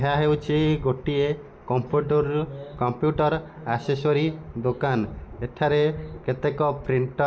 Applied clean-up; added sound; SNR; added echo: none; none; none; none.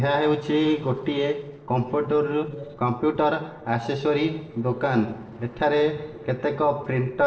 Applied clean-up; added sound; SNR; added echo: neural separator model SepFormer DNS4.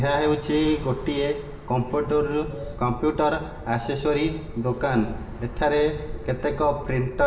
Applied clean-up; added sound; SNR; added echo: none; Traffic noise, roadway noise / Bus; 13 dB; reverberation time 2.4 s.